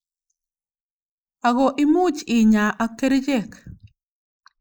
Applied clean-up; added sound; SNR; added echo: neural mask model Resemble Enhance denoiser.